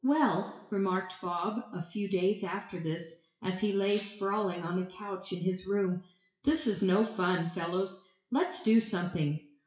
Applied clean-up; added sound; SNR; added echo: classical method WPE with log-MMSE.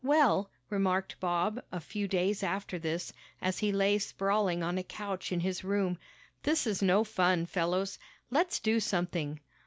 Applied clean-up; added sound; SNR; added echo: none; none; none; none.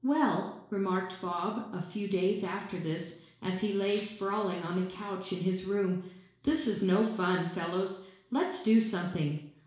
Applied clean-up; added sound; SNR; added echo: neural separator model SepFormer DNS4.